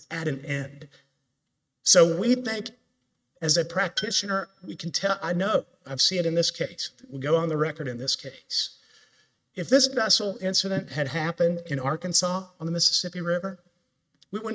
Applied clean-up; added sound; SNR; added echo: neural mask model RNNoise.